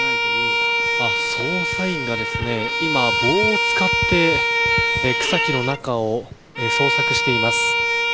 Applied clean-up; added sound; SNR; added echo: none; Bowed string instrument; -4 dB; none.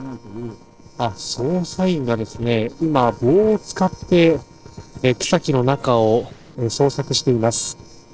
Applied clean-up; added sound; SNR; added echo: neural separator model SepFormer DNS4.